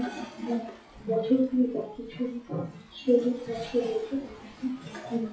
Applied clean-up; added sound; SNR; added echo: classical method WPE with log-MMSE.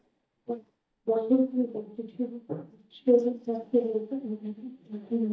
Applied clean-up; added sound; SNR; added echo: neural mask model DeepFilterNet 3.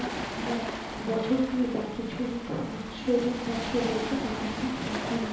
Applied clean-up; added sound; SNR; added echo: none; Waves, surf; 5 dB; reverberation time 1.0 s.